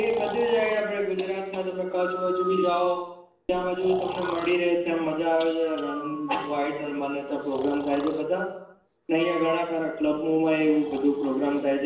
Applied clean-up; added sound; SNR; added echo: none; Breathing; 13 dB; reverberation time 0.8 s.